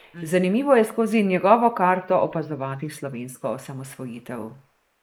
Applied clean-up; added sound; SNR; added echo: neural mask model Resemble Enhance denoiser.